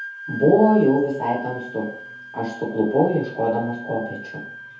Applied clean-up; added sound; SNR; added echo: none; Wind instrument, woodwind instrument; 15 dB; reverberation time 0.6 s.